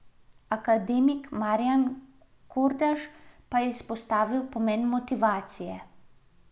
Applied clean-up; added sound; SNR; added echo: none; none; none; none.